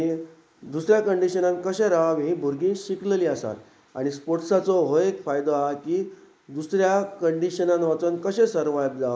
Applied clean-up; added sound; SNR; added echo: neural mask model Resemble Enhance denoiser.